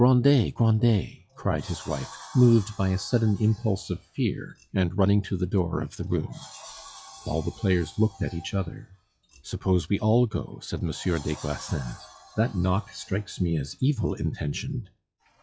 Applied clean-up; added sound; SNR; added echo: classical method log-MMSE.